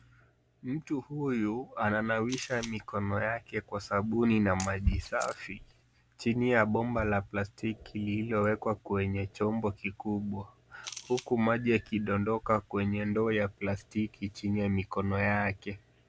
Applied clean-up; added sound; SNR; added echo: none; Camera + Camera; 17 dB; none.